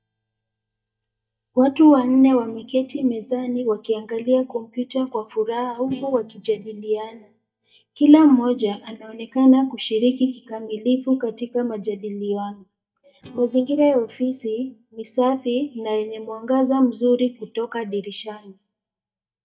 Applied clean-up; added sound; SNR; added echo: neural mask model DeepFilterNet 3.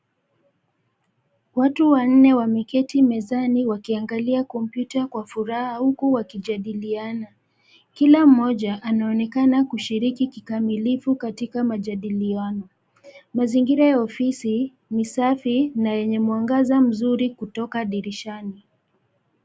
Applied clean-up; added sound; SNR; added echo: none; none; none; none.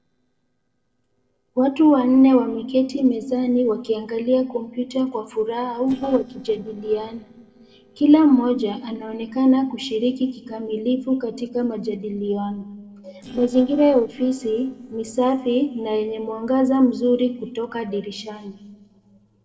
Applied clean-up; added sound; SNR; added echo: neural separator model SepFormer DNS4.